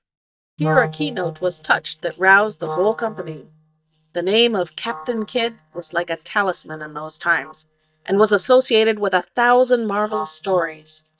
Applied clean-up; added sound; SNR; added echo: neural mask model DeepFilterNet 3.